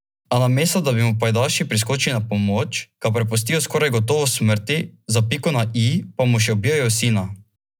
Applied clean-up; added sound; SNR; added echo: none; none; none; none.